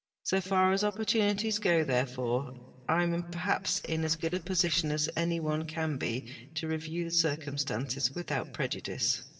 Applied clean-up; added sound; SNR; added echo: neural separator model SepFormer DNS4.